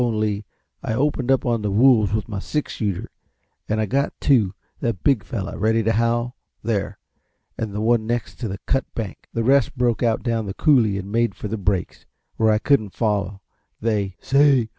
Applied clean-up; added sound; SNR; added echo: none; none; none; none.